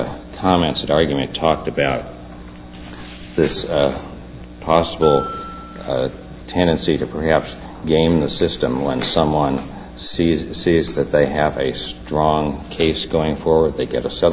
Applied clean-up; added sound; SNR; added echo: none; Bell; 11 dB; none.